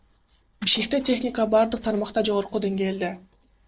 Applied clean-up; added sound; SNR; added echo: neural separator model SepFormer DNS4.